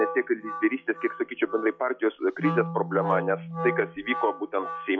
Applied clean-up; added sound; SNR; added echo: classical method log-MMSE.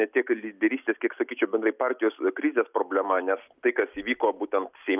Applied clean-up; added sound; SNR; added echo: none; none; none; none.